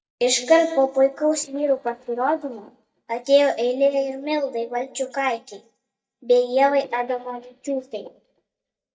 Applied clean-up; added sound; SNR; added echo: neural mask model DeepFilterNet 3.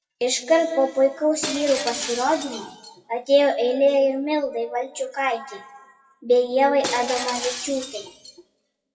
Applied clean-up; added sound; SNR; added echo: classical method WPE with log-MMSE.